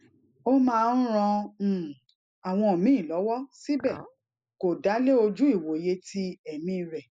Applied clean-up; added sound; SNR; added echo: neural mask model Resemble Enhance denoiser.